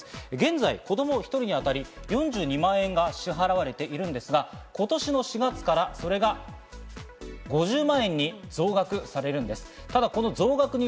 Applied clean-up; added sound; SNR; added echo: none; none; none; none.